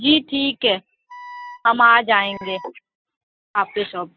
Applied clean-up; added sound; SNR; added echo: classical method spectral subtraction.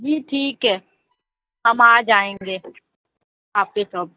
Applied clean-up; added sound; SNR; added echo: neural mask model DeepFilterNet 3.